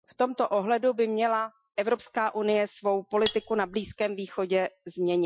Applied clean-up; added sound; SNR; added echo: classical method Wiener filter.